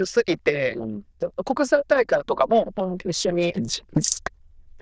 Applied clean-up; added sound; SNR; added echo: neural diffusion model UNIVERSE++.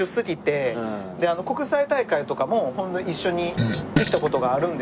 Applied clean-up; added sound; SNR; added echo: none; Fart; 2 dB; none.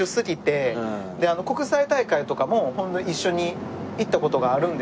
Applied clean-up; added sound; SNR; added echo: none; none; none; none.